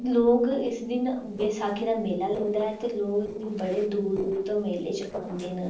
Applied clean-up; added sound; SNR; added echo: neural separator model SepFormer DNS4.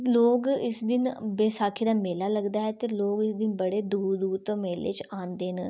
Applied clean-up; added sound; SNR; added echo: none; none; none; none.